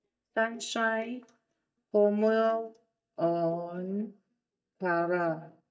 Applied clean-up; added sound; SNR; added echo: neural mask model DeepFilterNet 3.